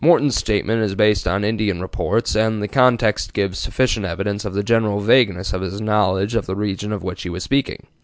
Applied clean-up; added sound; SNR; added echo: none; none; none; none.